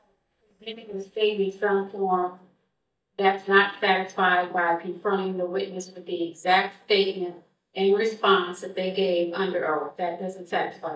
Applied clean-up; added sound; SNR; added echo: neural mask model DeepFilterNet 3.